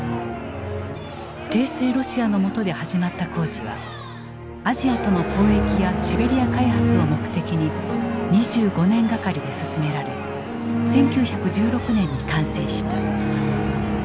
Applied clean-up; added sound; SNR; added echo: none; Crowd; 15 dB; none.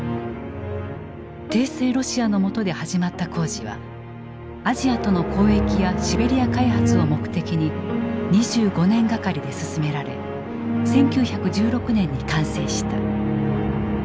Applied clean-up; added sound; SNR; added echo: none; none; none; none.